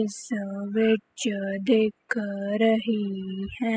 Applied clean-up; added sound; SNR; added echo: classical method spectral subtraction.